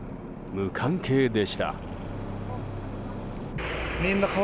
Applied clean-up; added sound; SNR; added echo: none; Engine starting; 11 dB; none.